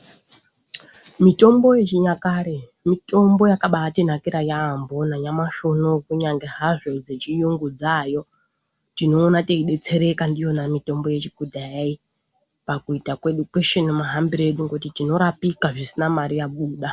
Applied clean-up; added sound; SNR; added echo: none; none; none; none.